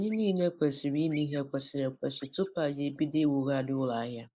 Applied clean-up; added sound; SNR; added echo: neural mask model Resemble Enhance denoiser.